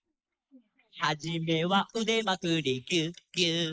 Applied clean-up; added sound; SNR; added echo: neural mask model Resemble Enhance denoiser.